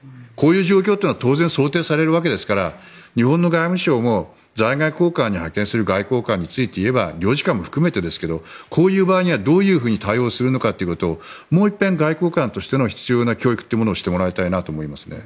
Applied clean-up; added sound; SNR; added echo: none; none; none; none.